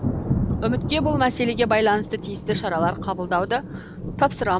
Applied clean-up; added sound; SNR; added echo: none; Thunder; 4 dB; none.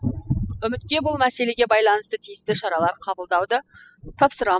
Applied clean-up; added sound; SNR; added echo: classical method spectral subtraction.